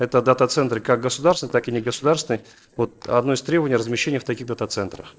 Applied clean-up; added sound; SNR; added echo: neural separator model SepFormer DNS4.